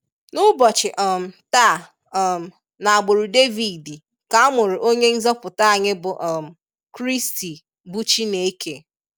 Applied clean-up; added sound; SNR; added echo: none; none; none; none.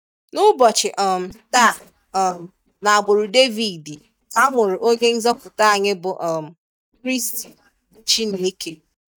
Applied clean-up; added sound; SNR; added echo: neural mask model DeepFilterNet 3.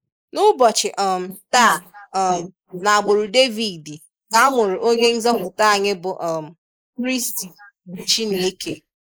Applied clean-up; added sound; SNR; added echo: neural mask model Resemble Enhance denoiser.